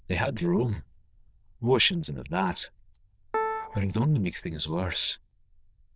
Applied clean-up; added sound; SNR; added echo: neural diffusion model UNIVERSE++.